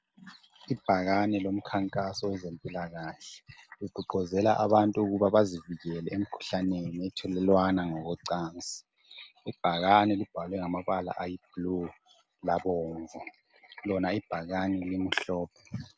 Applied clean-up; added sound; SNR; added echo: none; none; none; none.